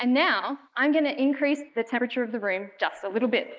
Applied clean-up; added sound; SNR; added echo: neural mask model Resemble Enhance denoiser.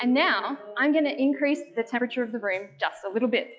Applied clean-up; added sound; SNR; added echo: classical method log-MMSE.